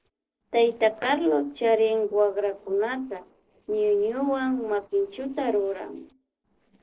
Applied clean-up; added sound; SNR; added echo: neural separator model SepFormer DNS4.